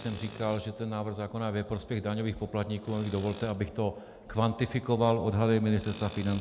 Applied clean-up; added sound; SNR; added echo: none; Tools; 20 dB; none.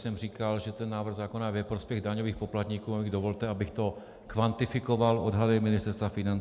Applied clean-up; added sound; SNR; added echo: none; none; none; none.